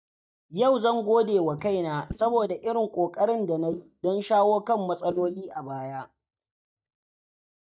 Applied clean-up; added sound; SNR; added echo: neural mask model DeepFilterNet 3.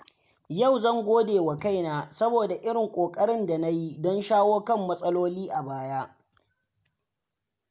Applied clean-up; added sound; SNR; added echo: none; none; none; none.